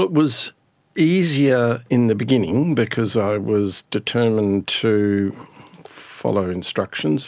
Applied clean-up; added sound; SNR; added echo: none; none; none; none.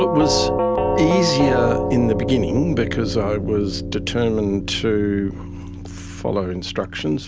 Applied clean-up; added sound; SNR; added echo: none; Doorbell; 2 dB; none.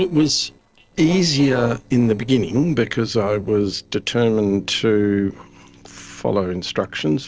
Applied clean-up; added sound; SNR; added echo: neural separator model SepFormer DNS4.